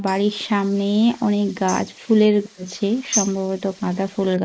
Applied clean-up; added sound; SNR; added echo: neural mask model Resemble Enhance denoiser.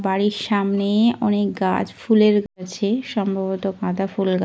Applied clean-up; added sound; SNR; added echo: none; none; none; none.